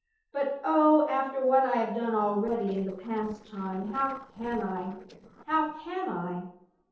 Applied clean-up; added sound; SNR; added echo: neural separator model SepFormer DNS4.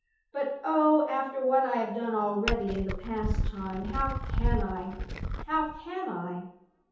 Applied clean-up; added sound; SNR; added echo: none; Glass; 1 dB; reverberation time 0.8 s.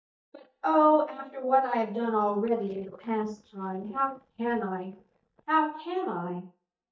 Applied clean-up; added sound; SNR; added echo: neural mask model DeepFilterNet 3.